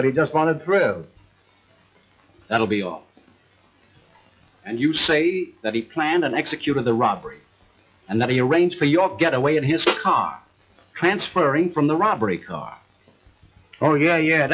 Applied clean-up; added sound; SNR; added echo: classical method log-MMSE.